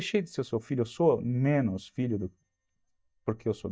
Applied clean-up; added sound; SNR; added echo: neural mask model DeepFilterNet 3.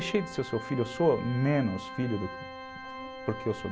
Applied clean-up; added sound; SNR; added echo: none; Organ; 11 dB; none.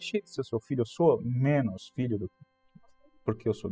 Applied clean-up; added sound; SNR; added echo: classical method spectral subtraction.